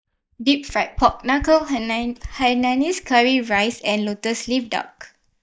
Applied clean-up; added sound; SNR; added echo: neural mask model DeepFilterNet 3.